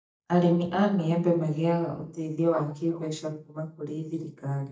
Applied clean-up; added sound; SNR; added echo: neural mask model DeepFilterNet 3.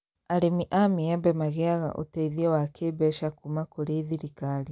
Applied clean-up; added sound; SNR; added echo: none; none; none; none.